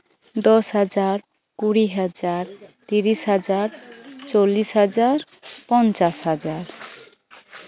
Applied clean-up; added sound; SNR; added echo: none; none; none; none.